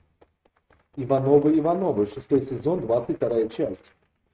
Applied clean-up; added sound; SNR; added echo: neural mask model RNNoise.